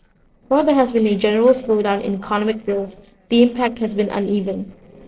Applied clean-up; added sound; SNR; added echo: neural separator model SepFormer DNS4.